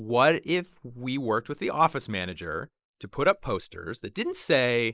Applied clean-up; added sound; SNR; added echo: neural mask model Resemble Enhance denoiser.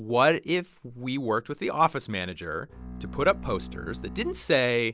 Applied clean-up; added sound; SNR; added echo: none; Bowed string instrument; 12 dB; none.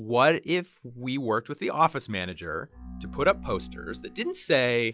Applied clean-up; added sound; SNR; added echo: classical method log-MMSE.